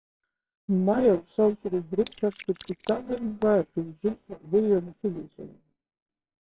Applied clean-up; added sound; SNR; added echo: neural separator model SepFormer WHAMR!.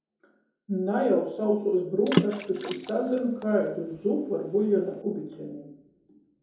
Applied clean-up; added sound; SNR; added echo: none; Water / Splash, splatter; 6 dB; reverberation time 2.7 s.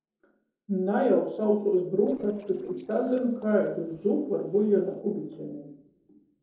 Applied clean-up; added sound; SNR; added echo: neural separator model SepFormer DNS4.